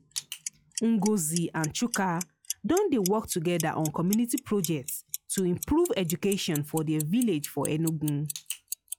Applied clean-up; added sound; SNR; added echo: classical method log-MMSE.